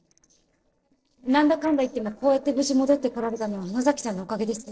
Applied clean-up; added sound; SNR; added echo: neural separator model SepFormer DNS4.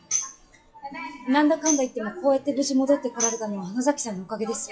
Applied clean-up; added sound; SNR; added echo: classical method WPE with log-MMSE.